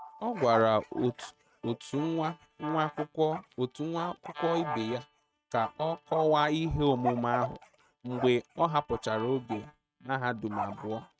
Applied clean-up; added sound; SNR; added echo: neural mask model RNNoise.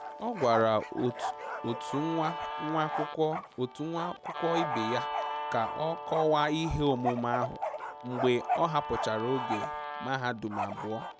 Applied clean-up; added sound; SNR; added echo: none; Bark + Guitar; 5 dB; none.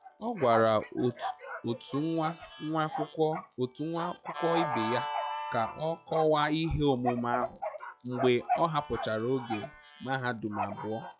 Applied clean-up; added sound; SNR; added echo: classical method log-MMSE.